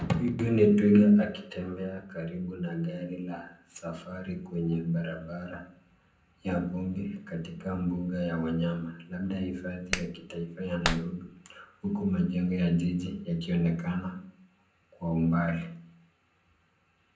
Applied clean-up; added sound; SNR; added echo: none; Clapping; 7 dB; reverberation time 0.6 s.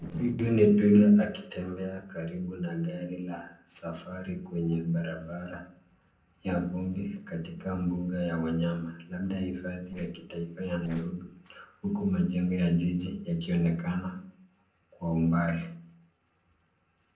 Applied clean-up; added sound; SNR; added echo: neural separator model SepFormer DNS4.